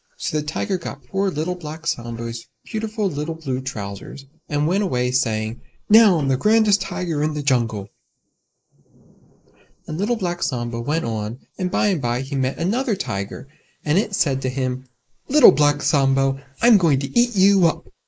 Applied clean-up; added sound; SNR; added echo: neural mask model Resemble Enhance denoiser.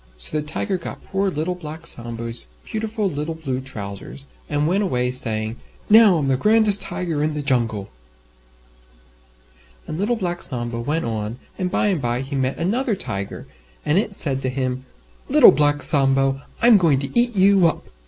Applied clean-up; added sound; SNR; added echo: none; none; none; none.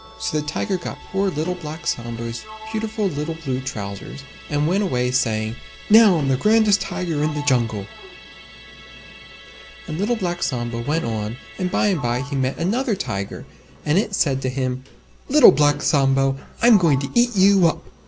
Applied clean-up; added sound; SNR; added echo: none; Musical instrument + Sliding door; 19 dB; none.